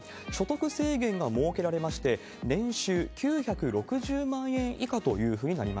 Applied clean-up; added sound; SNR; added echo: none; none; none; none.